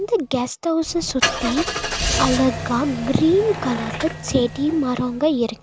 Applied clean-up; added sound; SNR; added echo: none; Engine starting / Car; 6 dB; none.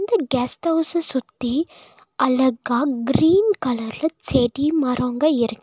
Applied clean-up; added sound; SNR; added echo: none; none; none; none.